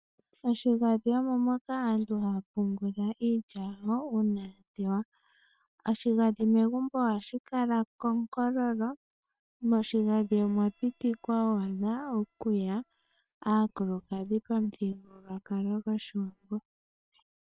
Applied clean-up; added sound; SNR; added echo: neural separator model SepFormer WHAM!.